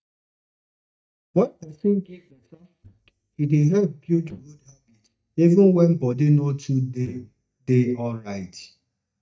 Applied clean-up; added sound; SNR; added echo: neural mask model DeepFilterNet 3.